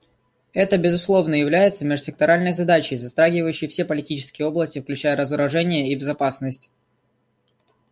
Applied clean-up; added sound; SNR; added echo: none; none; none; none.